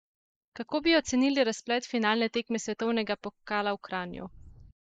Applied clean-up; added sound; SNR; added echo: neural mask model Resemble Enhance denoiser.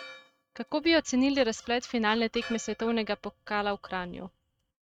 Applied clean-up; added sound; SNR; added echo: neural mask model RNNoise.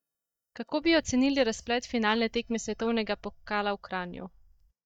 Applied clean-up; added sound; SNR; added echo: neural mask model DeepFilterNet 3.